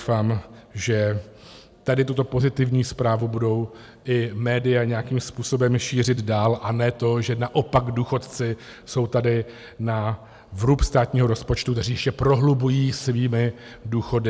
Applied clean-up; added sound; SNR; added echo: none; none; none; none.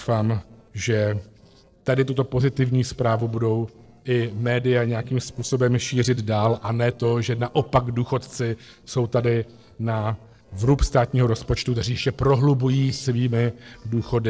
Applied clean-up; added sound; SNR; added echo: neural separator model SepFormer DNS4.